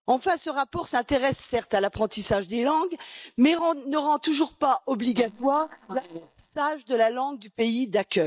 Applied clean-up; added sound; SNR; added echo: neural mask model DeepFilterNet 3.